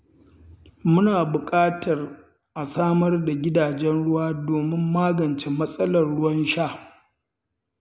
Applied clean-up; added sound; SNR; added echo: none; none; none; none.